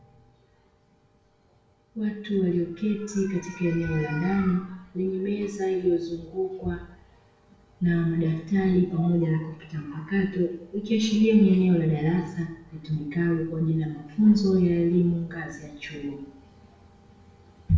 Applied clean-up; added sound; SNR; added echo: none; none; none; reverberation time 0.6 s.